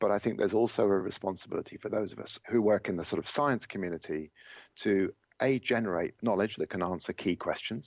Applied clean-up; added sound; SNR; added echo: none; none; none; none.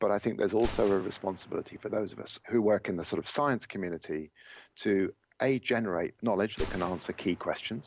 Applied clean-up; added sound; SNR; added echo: none; Gunshot, gunfire; 16 dB; none.